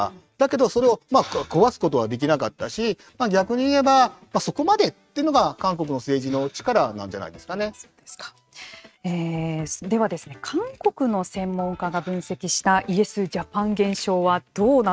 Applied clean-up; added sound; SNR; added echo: neural mask model RNNoise.